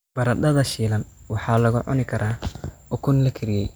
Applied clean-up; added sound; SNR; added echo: none; none; none; none.